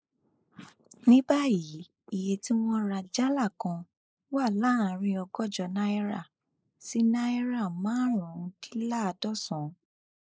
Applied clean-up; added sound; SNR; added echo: neural mask model Resemble Enhance denoiser.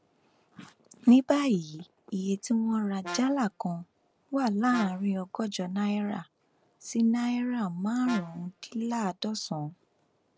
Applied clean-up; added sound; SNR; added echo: none; Brass instrument; 16 dB; none.